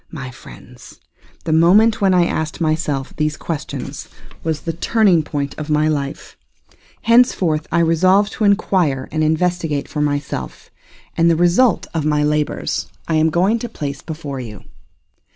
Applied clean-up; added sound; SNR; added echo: none; none; none; none.